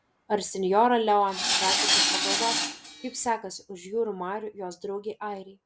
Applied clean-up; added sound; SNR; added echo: none; Tools; -2 dB; none.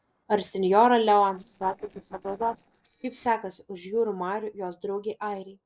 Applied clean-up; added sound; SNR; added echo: neural separator model SepFormer DNS4.